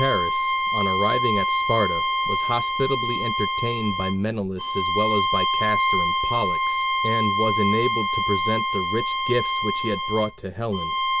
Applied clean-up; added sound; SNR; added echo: none; Bowed string instrument; -3 dB; none.